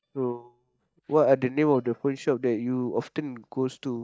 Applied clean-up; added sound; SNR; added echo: neural mask model DeepFilterNet 3.